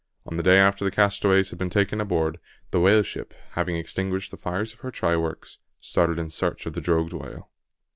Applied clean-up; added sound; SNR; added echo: none; none; none; none.